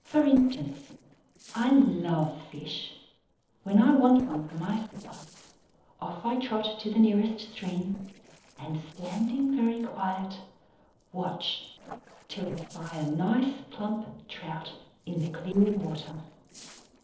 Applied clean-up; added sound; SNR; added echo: neural separator model SepFormer DNS4.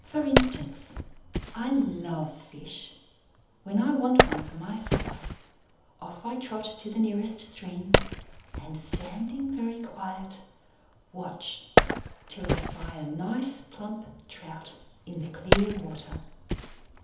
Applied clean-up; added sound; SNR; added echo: none; Wood; -2 dB; reverberation time 1.3 s.